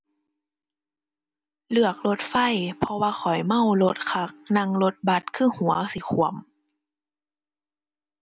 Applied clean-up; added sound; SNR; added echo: none; none; none; none.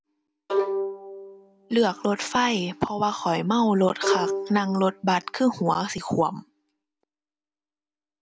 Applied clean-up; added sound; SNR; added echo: none; Bowed string instrument; 7 dB; none.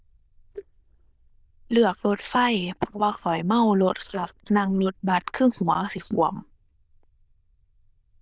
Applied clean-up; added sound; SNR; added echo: neural diffusion model UNIVERSE++.